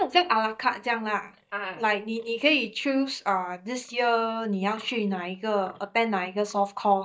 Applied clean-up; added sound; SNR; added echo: neural mask model DeepFilterNet 3.